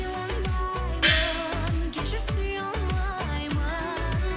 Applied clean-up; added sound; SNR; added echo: none; Gong; 0 dB; none.